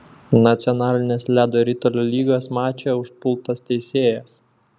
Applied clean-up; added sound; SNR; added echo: none; none; none; none.